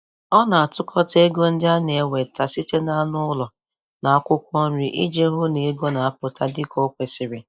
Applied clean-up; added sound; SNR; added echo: neural mask model DeepFilterNet 3.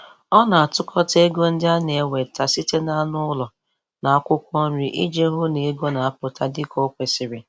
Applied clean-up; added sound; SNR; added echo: none; none; none; none.